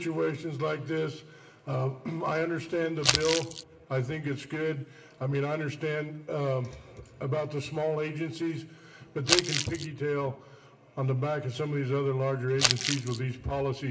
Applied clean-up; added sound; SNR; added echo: none; Crumpling, crinkling; -2 dB; reverberation time 1.4 s.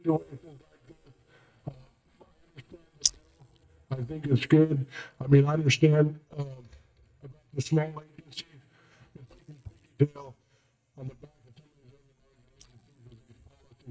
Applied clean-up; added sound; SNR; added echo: neural mask model DeepFilterNet 3.